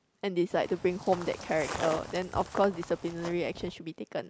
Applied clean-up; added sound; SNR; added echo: none; Walk, footsteps; 10 dB; none.